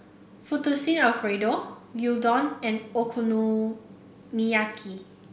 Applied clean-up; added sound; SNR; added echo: none; none; none; none.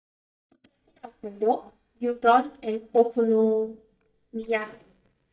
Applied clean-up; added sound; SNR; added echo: neural mask model DeepFilterNet 3.